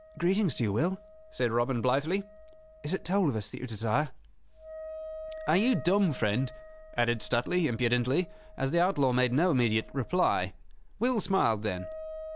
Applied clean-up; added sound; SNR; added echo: none; Wind instrument, woodwind instrument; 17 dB; none.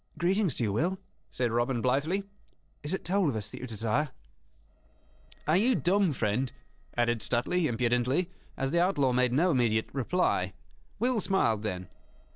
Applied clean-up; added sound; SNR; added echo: neural separator model SepFormer DNS4.